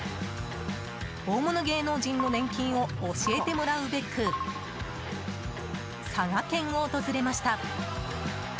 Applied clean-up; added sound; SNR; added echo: none; none; none; none.